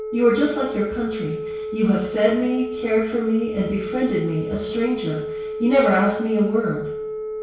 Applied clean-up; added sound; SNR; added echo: none; Telephone; 7 dB; reverberation time 0.6 s.